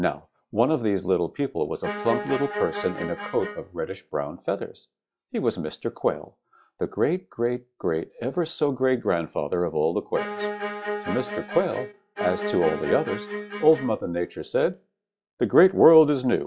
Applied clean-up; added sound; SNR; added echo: classical method log-MMSE.